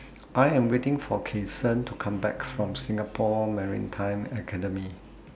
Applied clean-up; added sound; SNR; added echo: none; none; none; none.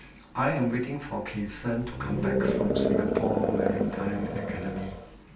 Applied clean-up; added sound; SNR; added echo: none; Animal; -3 dB; reverberation time 0.3 s.